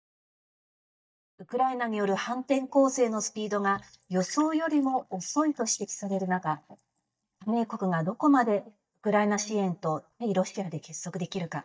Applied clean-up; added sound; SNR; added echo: neural mask model DeepFilterNet 3.